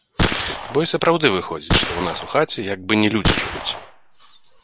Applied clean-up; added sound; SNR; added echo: none; Gunshot, gunfire; 3 dB; none.